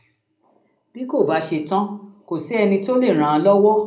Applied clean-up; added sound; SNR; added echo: none; none; none; reverberation time 0.5 s.